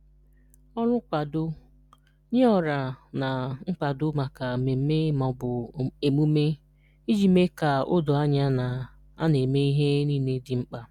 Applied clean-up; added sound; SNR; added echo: none; none; none; none.